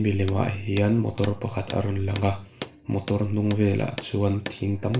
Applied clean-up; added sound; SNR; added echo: none; Hammer; 16 dB; reverberation time 0.4 s.